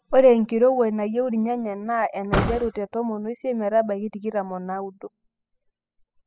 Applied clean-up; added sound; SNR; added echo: classical method spectral subtraction.